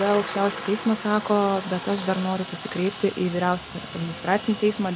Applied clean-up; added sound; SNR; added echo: none; Aircraft; 11 dB; none.